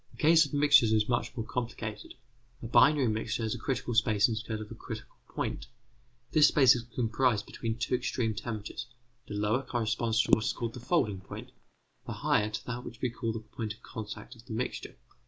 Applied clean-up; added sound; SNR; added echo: neural mask model Resemble Enhance denoiser.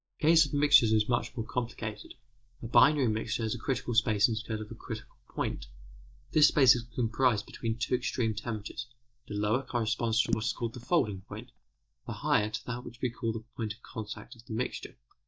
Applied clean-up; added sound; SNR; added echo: neural mask model DeepFilterNet 3.